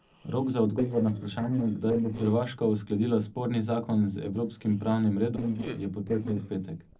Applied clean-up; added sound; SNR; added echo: neural separator model SepFormer DNS4.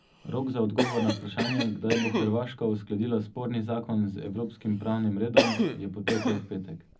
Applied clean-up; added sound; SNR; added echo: none; Cough; 3 dB; reverberation time 0.4 s.